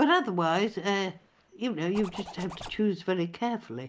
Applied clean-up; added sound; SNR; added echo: none; Zipper (clothing); 15 dB; none.